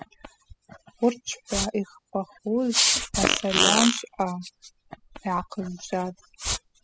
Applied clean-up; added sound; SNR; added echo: classical method spectral subtraction.